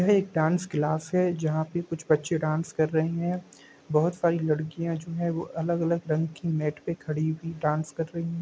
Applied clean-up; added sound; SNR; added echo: none; none; none; none.